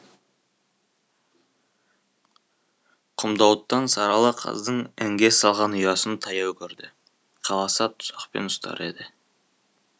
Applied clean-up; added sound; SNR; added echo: none; none; none; none.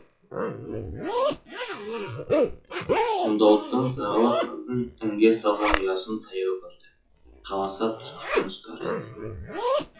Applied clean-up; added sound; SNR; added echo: classical method WPE with log-MMSE.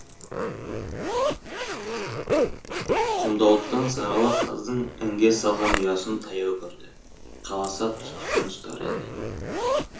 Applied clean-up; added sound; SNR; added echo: none; Zipper (clothing); 2 dB; reverberation time 0.7 s.